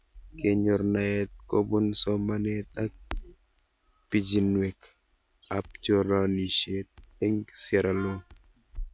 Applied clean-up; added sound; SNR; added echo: none; Crackle + Wind instrument, woodwind instrument; 18 dB; none.